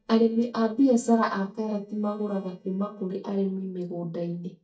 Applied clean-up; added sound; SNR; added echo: neural mask model DeepFilterNet 3.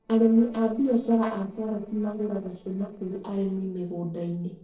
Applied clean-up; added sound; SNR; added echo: neural separator model SepFormer DNS4.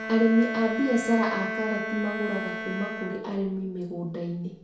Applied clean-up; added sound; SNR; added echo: none; Bowed string instrument; 7 dB; reverberation time 0.6 s.